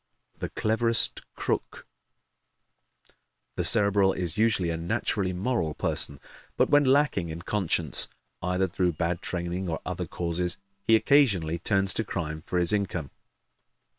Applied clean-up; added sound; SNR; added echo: neural separator model SepFormer WHAM!.